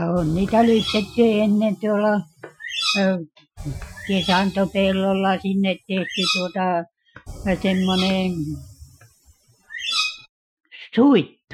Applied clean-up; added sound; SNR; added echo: classical method Wiener filter.